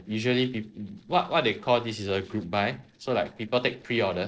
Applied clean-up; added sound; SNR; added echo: neural separator model SepFormer DNS4.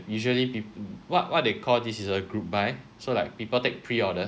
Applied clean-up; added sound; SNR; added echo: none; none; none; none.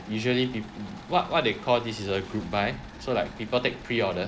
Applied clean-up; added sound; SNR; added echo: none; Train + Engine / Mechanisms; 16 dB; none.